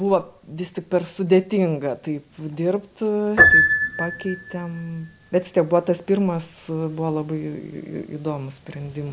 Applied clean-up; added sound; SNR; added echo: none; Piano; 2 dB; none.